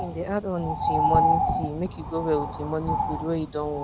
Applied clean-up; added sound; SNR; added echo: none; Bird; -2 dB; none.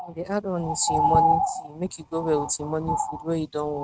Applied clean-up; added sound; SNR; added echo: neural mask model RNNoise.